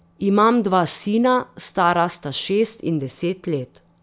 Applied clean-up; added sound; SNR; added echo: none; none; none; none.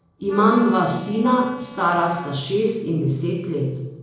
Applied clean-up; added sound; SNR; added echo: neural separator model SepFormer DNS4.